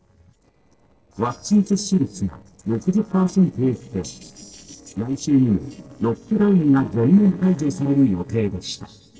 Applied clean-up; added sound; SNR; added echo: neural separator model SepFormer DNS4.